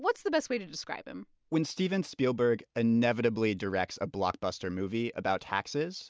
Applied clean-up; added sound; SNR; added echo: none; none; none; none.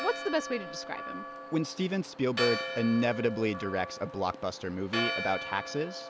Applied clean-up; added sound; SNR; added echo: none; Church bell; 6 dB; none.